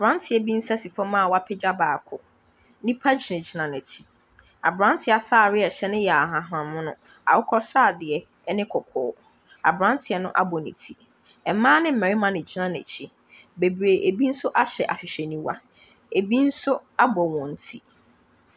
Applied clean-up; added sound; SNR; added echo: none; none; none; none.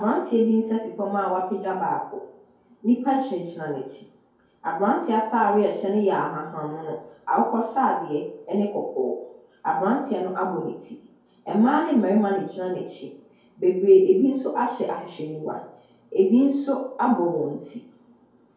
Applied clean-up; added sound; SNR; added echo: none; none; none; reverberation time 2.3 s.